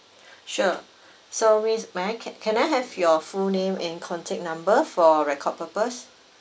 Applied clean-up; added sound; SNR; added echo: none; none; none; none.